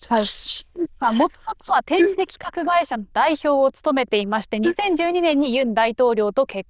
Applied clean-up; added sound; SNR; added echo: neural diffusion model UNIVERSE++.